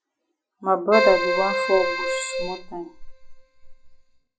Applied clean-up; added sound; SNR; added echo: classical method log-MMSE.